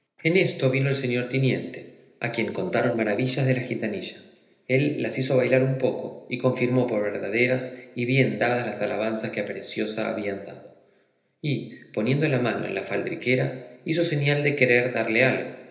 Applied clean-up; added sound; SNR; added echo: neural separator model SepFormer DNS4.